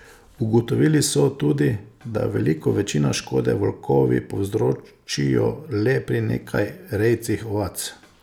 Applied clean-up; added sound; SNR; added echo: none; none; none; none.